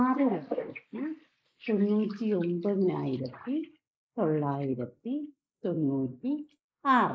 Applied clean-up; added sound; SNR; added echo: neural mask model Resemble Enhance denoiser.